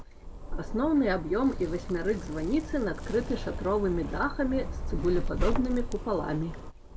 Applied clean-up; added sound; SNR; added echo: none; Zipper (clothing); 4 dB; none.